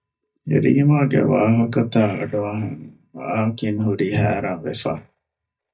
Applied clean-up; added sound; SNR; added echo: neural mask model DeepFilterNet 3.